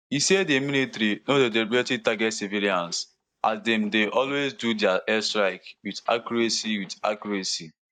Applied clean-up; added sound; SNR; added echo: neural mask model DeepFilterNet 3.